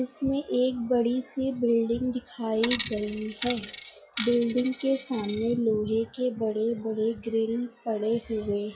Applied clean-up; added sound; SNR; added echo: classical method log-MMSE.